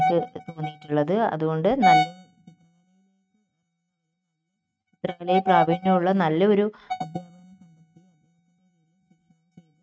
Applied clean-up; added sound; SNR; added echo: neural mask model RNNoise.